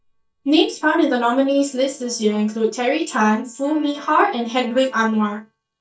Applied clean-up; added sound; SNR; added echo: neural mask model DeepFilterNet 3.